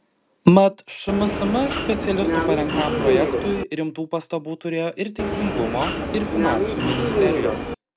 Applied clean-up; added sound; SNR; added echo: none; Subway, metro, underground; 0 dB; none.